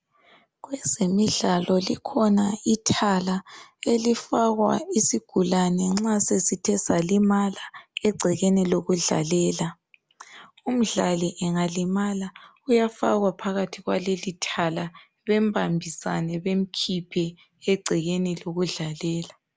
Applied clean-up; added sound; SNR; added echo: none; none; none; none.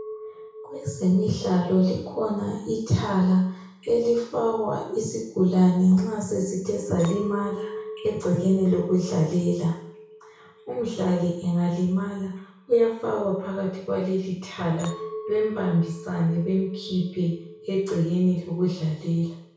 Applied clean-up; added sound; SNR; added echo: none; Chink, clink; 17 dB; reverberation time 0.6 s.